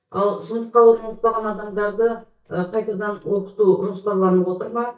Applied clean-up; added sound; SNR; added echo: neural mask model DeepFilterNet 3.